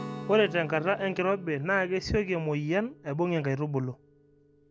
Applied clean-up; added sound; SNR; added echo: none; Guitar; 16 dB; none.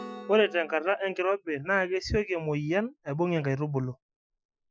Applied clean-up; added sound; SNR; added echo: classical method Wiener filter.